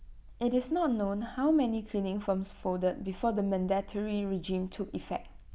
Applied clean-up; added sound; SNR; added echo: none; none; none; none.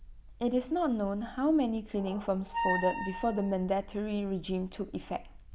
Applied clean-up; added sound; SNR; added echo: none; Squeak; 6 dB; none.